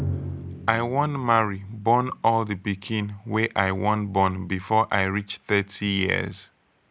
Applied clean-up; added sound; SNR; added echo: none; Drum; 14 dB; none.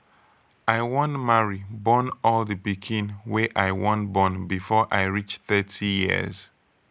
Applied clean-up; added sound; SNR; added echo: none; none; none; none.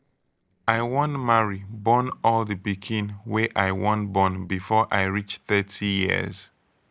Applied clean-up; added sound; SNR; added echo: neural separator model SepFormer DNS4.